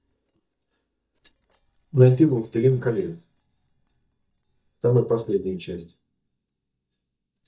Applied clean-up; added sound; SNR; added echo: neural mask model DeepFilterNet 3.